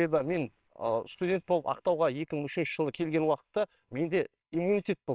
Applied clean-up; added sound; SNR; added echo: neural separator model SepFormer WHAMR!.